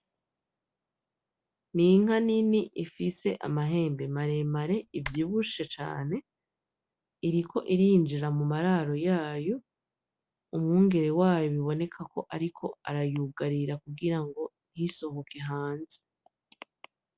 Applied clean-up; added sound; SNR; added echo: none; Typing; 17 dB; none.